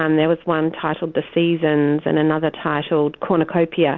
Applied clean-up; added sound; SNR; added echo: none; none; none; none.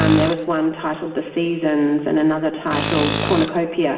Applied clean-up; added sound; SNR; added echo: none; Tools; 6 dB; reverberation time 2.6 s.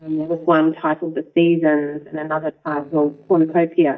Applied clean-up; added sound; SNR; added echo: neural mask model DeepFilterNet 3.